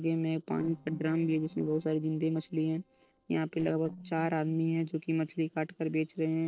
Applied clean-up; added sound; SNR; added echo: neural separator model SepFormer DNS4.